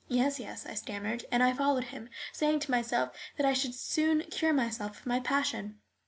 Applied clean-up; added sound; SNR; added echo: none; none; none; none.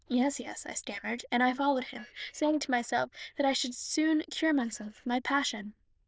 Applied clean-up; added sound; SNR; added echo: neural diffusion model UNIVERSE++.